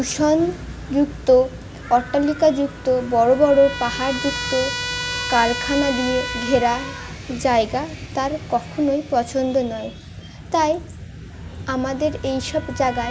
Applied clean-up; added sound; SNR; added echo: none; Trumpet; 12 dB; none.